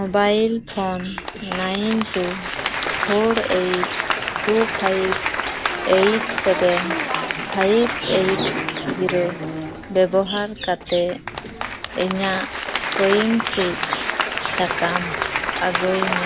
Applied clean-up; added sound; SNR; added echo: none; Applause / Crowd; 3 dB; none.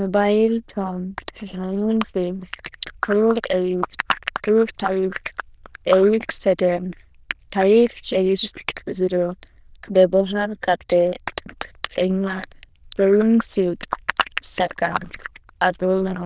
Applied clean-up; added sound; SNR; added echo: neural diffusion model UNIVERSE++.